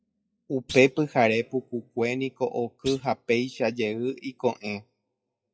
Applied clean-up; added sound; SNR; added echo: classical method WPE with log-MMSE.